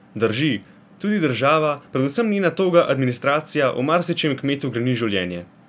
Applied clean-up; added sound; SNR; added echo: none; none; none; none.